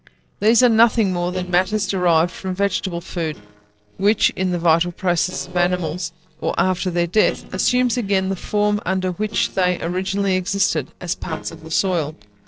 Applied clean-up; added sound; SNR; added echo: neural separator model SepFormer DNS4.